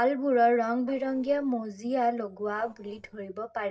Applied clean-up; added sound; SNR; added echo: neural separator model SepFormer DNS4.